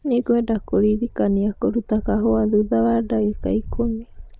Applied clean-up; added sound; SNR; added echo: none; Wind; 13 dB; none.